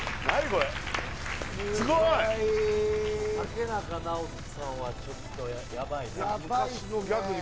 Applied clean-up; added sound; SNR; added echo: none; Engine; 9 dB; none.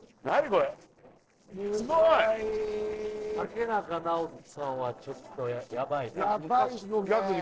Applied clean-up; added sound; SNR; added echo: neural separator model SepFormer DNS4.